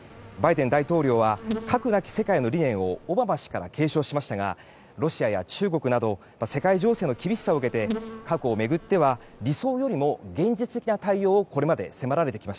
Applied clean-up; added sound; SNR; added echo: none; Insect; 14 dB; none.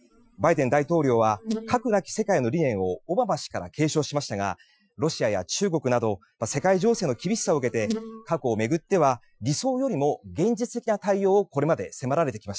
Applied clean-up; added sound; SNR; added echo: classical method Wiener filter.